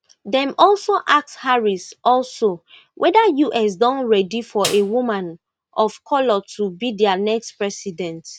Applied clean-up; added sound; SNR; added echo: none; Snare drum; 11 dB; none.